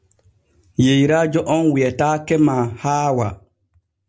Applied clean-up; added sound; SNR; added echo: none; none; none; none.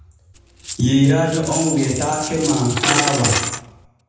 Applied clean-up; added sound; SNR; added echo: none; Coin (dropping); 5 dB; reverberation time 1.1 s.